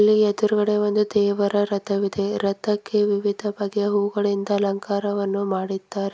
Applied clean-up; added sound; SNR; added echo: none; none; none; none.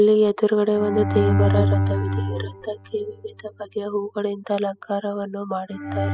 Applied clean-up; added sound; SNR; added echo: classical method spectral subtraction.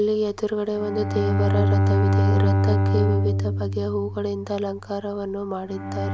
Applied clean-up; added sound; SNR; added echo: none; Bowed string instrument; -4 dB; none.